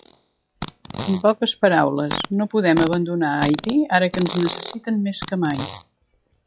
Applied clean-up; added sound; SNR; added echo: classical method log-MMSE.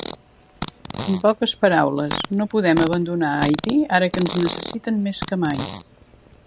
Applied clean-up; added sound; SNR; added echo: none; Fart; 11 dB; none.